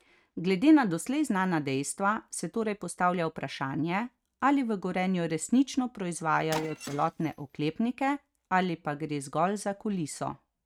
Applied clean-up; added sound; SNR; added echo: neural mask model RNNoise.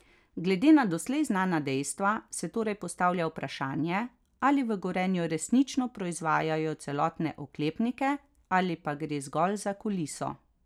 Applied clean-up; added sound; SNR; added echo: none; none; none; none.